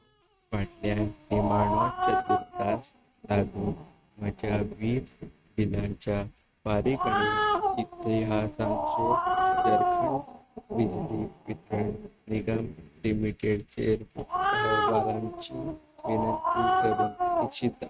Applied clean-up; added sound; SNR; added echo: neural mask model RNNoise.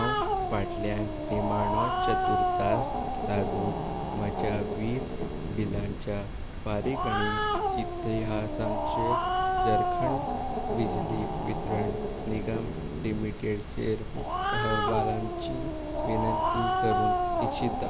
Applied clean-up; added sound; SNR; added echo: none; Growling; -2 dB; none.